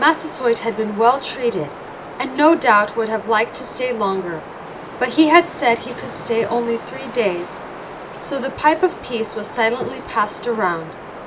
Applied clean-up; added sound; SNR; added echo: none; Wind; 13 dB; none.